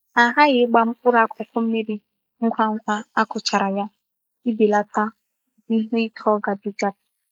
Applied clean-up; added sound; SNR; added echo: neural mask model Resemble Enhance denoiser.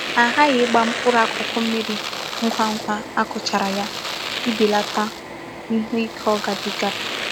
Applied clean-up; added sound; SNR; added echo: none; Domestic sounds, home sounds; 6 dB; none.